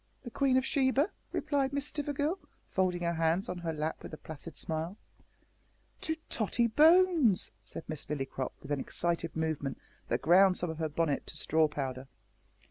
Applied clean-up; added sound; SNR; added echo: none; none; none; none.